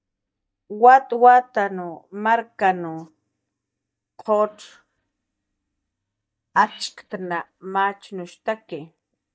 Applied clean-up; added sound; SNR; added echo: neural mask model DeepFilterNet 3.